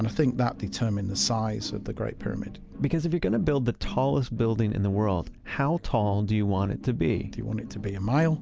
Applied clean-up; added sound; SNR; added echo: none; none; none; none.